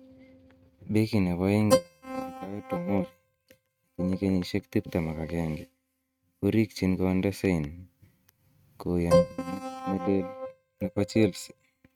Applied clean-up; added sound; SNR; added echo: neural mask model RNNoise.